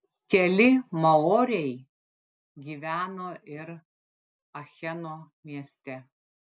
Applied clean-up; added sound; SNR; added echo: none; none; none; none.